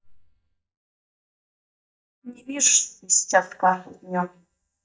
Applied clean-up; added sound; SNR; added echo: neural mask model DeepFilterNet 3.